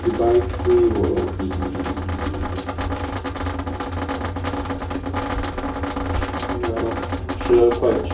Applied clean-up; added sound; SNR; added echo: none; Drip; 5 dB; reverberation time 0.2 s.